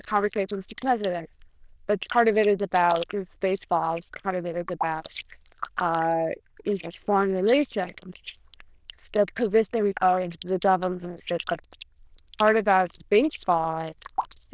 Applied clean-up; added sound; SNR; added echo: neural diffusion model UNIVERSE++.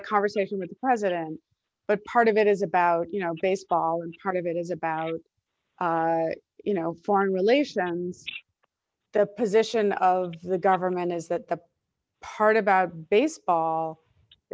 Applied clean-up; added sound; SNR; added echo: none; none; none; none.